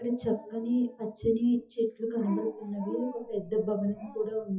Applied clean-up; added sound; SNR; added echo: classical method WPE with log-MMSE.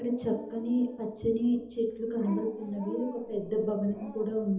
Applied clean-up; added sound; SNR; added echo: none; Dog; 15 dB; reverberation time 0.8 s.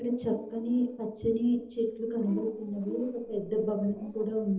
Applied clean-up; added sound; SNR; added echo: neural separator model SepFormer DNS4.